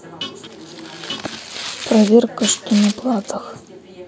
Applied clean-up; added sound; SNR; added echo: none; Tearing + Guitar; 12 dB; none.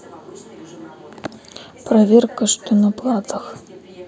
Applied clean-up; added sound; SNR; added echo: none; none; none; none.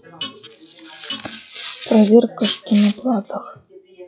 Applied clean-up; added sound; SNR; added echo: classical method log-MMSE.